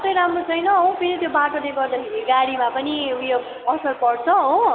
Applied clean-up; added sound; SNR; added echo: none; none; none; none.